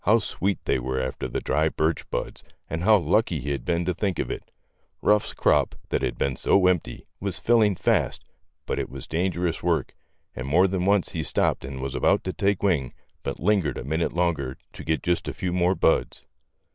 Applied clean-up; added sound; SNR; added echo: none; none; none; none.